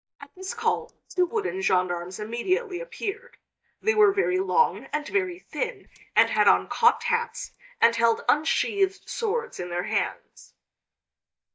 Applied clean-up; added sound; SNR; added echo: neural mask model DeepFilterNet 3.